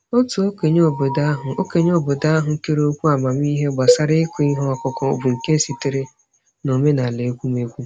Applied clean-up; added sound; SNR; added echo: none; Cowbell; 4 dB; none.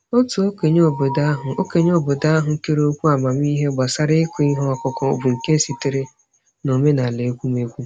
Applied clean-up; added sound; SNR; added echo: none; none; none; none.